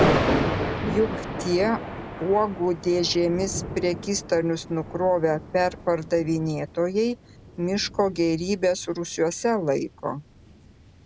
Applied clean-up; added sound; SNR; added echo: none; Thunder; 5 dB; none.